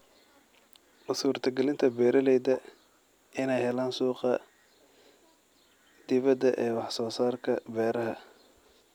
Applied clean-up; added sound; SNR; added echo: none; none; none; none.